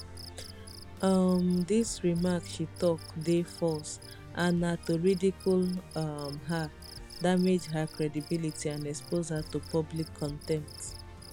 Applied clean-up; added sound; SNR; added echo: none; Cricket + Musical instrument; 14 dB; none.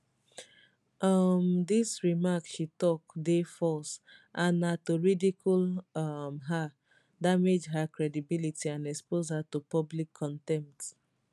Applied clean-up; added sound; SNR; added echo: none; none; none; none.